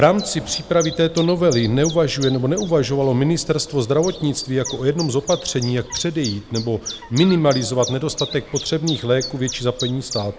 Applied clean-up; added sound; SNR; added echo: none; Chirp, tweet; 13 dB; none.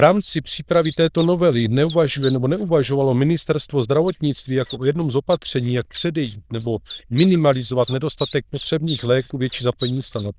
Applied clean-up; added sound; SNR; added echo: neural diffusion model UNIVERSE++.